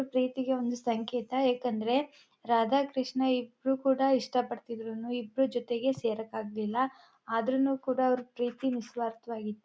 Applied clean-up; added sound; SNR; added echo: none; none; none; none.